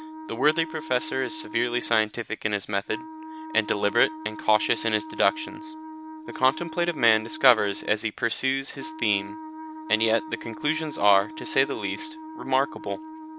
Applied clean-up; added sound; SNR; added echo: none; Wind instrument, woodwind instrument; 12 dB; none.